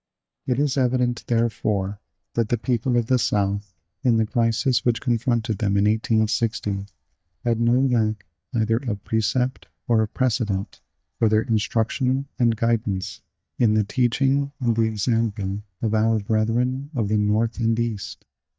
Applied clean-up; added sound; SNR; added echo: neural mask model DeepFilterNet 3.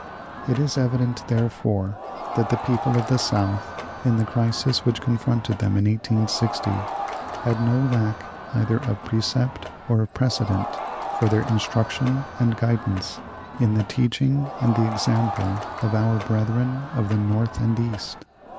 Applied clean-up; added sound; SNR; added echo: none; Crowd; 11 dB; none.